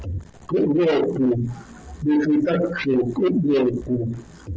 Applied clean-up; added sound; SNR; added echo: none; none; none; none.